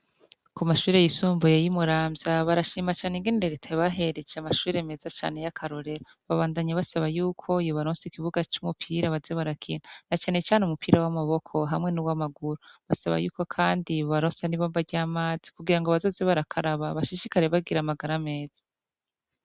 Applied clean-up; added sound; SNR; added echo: none; none; none; none.